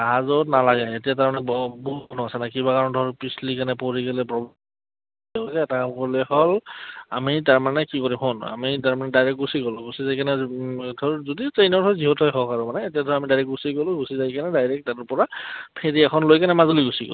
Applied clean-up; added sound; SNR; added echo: none; none; none; none.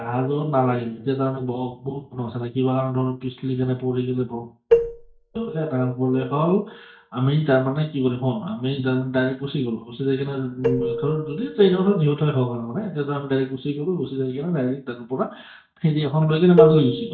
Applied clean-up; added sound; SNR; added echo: neural mask model DeepFilterNet 3.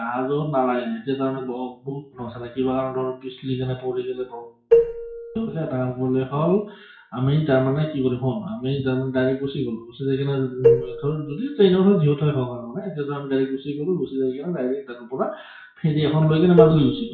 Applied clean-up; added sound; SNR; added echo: classical method WPE with log-MMSE.